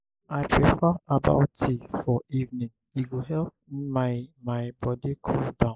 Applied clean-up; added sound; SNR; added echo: neural mask model Resemble Enhance denoiser.